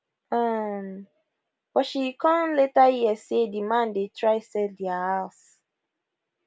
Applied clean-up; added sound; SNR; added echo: none; none; none; none.